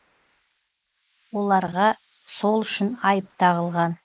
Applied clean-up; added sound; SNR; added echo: neural mask model Resemble Enhance denoiser.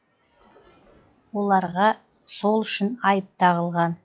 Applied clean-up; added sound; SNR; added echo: classical method log-MMSE.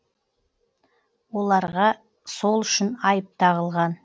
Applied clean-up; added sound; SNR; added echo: none; none; none; none.